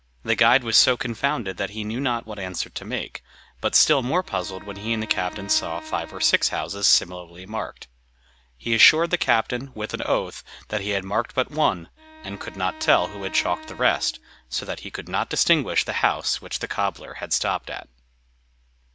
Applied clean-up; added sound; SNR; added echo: none; Bowed string instrument; 18 dB; none.